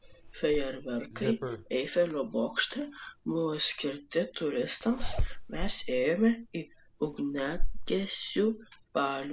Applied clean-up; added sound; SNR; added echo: none; Zipper (clothing); 3 dB; none.